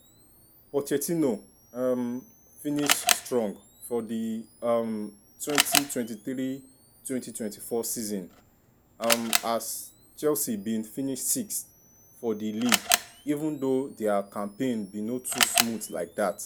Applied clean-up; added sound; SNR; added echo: none; Camera; 3 dB; none.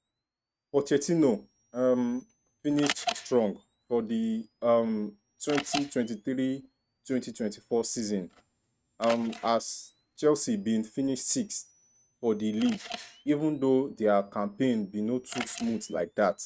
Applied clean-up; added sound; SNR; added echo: neural mask model RNNoise.